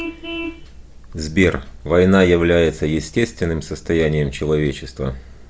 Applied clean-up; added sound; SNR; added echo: none; Vehicle horn, car horn, honking; 19 dB; none.